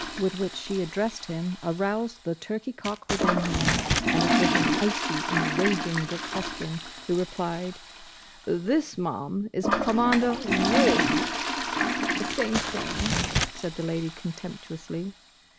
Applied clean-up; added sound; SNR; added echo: none; Toilet flush + Crumpling, crinkling; 0 dB; none.